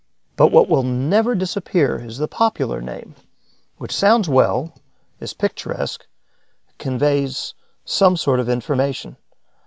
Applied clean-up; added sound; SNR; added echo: none; none; none; none.